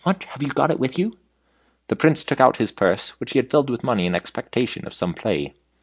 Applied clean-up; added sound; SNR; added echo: none; none; none; none.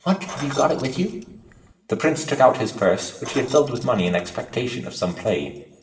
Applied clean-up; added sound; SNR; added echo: none; Keys jangling; 16 dB; reverberation time 0.7 s.